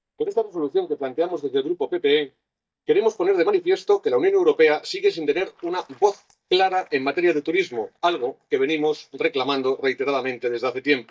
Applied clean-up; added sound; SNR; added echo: neural mask model DeepFilterNet 3.